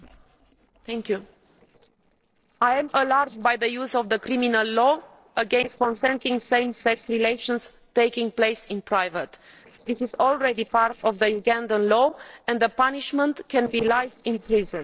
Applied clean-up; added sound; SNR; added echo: neural separator model SepFormer DNS4.